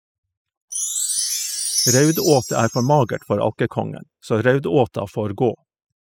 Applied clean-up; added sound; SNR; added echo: classical method spectral subtraction.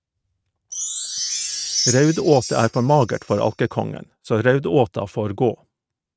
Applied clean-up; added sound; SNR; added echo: neural mask model RNNoise.